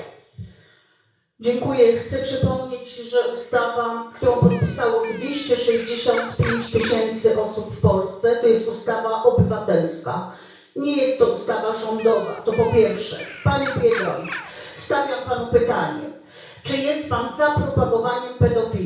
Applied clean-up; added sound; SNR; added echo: none; Bird; 14 dB; reverberation time 0.6 s.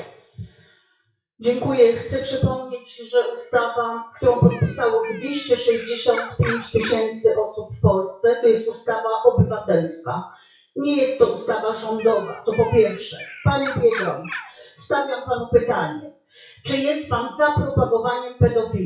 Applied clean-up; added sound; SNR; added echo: classical method WPE with log-MMSE.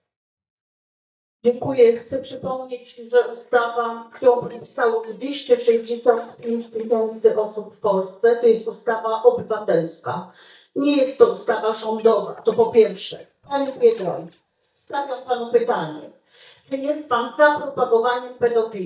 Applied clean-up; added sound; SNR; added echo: neural mask model DeepFilterNet 3.